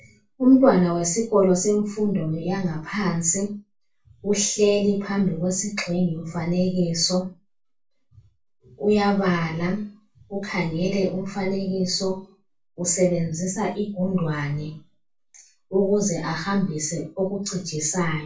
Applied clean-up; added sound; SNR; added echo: none; none; none; reverberation time 0.2 s.